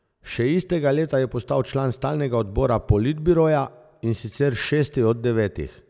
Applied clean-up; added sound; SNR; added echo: none; none; none; none.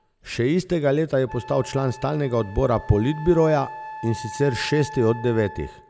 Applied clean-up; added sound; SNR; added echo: none; Wind instrument, woodwind instrument; 16 dB; none.